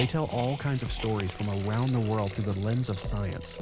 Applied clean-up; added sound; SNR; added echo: none; Hiss; 12 dB; none.